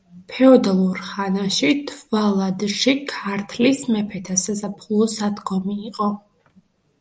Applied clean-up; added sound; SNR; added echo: none; none; none; none.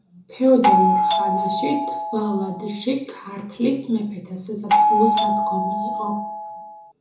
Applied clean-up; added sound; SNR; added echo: none; Doorbell; -4 dB; reverberation time 0.6 s.